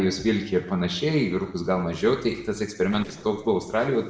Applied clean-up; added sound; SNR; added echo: neural separator model SepFormer DNS4.